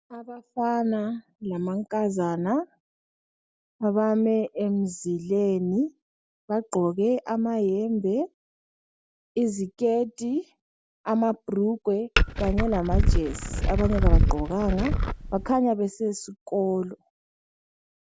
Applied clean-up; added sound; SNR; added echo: none; Glass; -4 dB; none.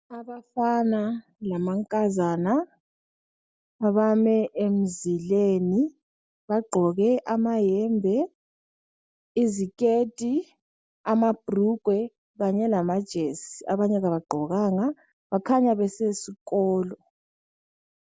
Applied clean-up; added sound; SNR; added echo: none; none; none; none.